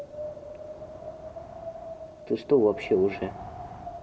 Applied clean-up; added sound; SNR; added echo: none; Wind; 10 dB; reverberation time 0.4 s.